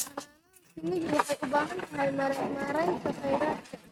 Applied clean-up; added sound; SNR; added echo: neural mask model RNNoise.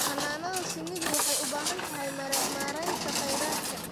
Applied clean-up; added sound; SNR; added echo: none; Walk, footsteps; -4 dB; none.